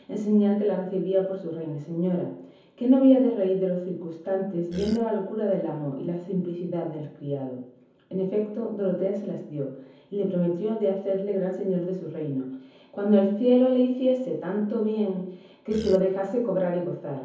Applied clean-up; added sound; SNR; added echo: none; Burping, eructation; 13 dB; reverberation time 0.7 s.